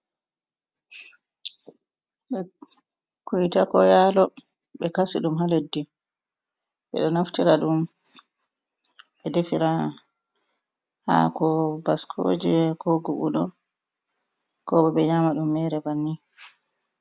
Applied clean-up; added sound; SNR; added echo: none; none; none; none.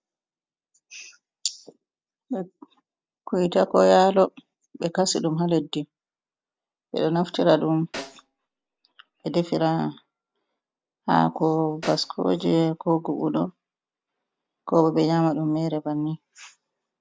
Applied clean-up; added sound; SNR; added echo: neural separator model SepFormer DNS4.